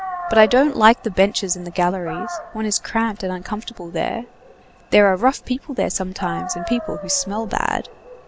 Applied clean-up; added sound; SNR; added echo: none; Dog; 13 dB; none.